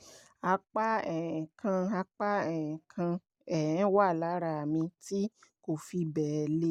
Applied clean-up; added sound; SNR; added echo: none; none; none; none.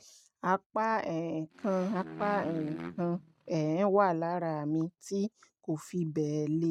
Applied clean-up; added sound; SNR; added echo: neural mask model RNNoise.